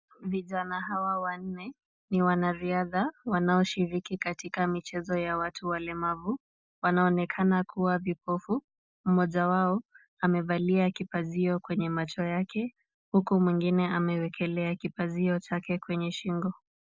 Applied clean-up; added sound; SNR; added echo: none; none; none; none.